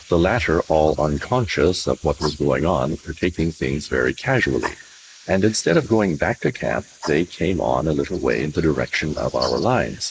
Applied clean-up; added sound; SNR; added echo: neural mask model Resemble Enhance denoiser.